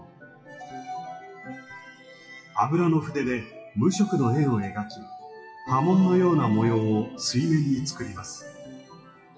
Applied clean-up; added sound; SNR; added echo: classical method WPE with log-MMSE.